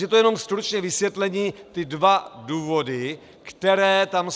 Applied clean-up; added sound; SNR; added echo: none; none; none; none.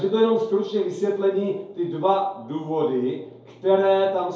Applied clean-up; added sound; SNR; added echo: none; none; none; reverberation time 2.3 s.